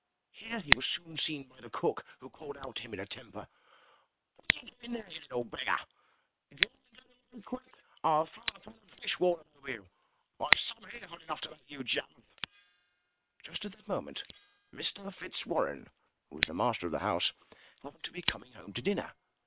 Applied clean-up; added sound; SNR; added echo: neural separator model SepFormer WHAM!.